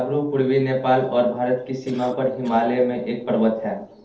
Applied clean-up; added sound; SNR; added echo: neural separator model SepFormer DNS4.